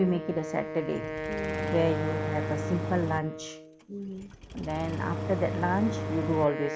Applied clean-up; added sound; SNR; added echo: none; Engine starting + Wind instrument, woodwind instrument; 3 dB; none.